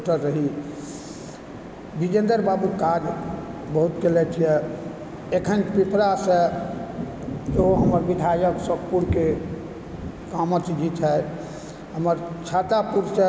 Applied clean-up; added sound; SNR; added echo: none; Thunder; 10 dB; none.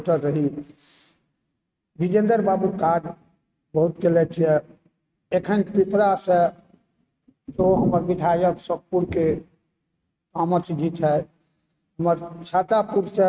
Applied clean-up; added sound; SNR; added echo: neural mask model RNNoise.